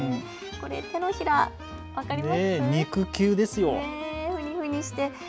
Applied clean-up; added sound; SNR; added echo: none; none; none; none.